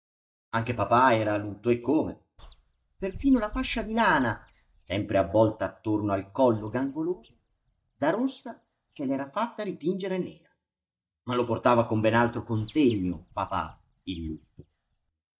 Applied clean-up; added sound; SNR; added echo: neural mask model DeepFilterNet 3.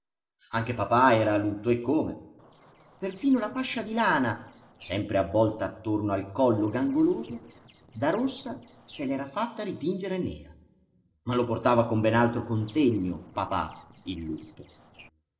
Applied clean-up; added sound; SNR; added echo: neural separator model SepFormer DNS4.